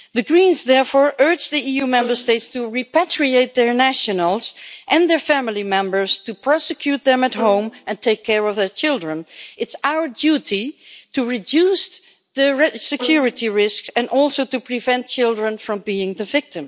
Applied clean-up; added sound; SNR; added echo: none; Bowed string instrument; 13 dB; none.